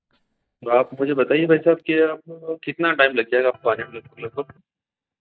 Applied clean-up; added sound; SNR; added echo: neural mask model DeepFilterNet 3.